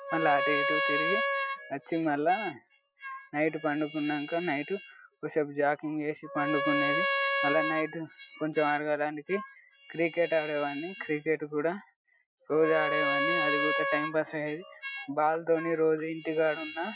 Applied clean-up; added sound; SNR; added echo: classical method Wiener filter.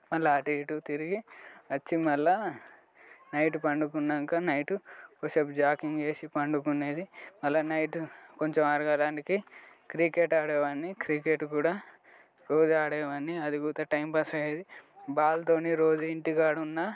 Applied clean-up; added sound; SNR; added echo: none; none; none; none.